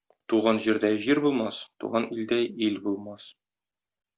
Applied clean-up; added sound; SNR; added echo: none; none; none; none.